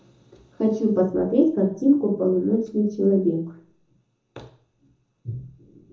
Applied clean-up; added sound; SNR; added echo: none; none; none; reverberation time 0.6 s.